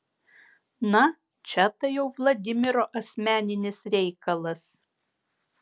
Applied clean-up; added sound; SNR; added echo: none; none; none; none.